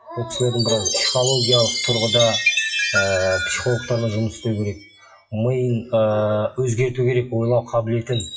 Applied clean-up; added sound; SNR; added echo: classical method WPE with log-MMSE.